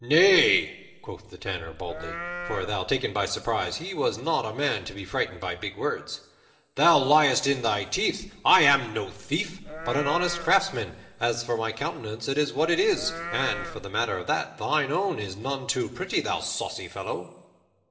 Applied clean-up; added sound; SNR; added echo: none; Livestock, farm animals, working animals; 10 dB; reverberation time 0.9 s.